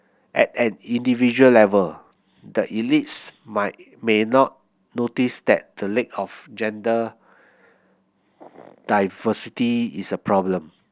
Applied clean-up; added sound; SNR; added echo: none; none; none; none.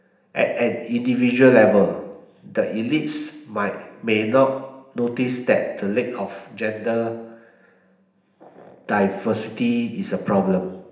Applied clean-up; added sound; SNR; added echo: none; none; none; reverberation time 0.8 s.